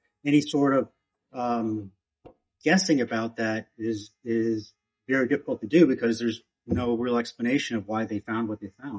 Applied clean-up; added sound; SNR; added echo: neural mask model DeepFilterNet 3.